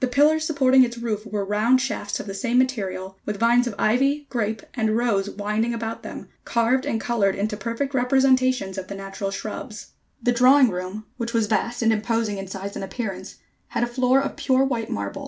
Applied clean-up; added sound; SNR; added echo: none; none; none; none.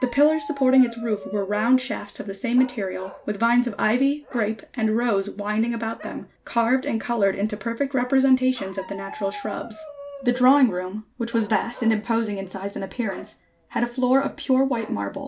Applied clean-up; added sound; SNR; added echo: none; Bark; 19 dB; none.